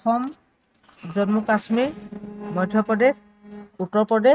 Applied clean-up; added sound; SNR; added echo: neural mask model RNNoise.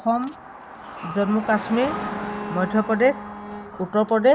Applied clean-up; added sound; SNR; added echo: none; Bowed string instrument + Car passing by; 11 dB; none.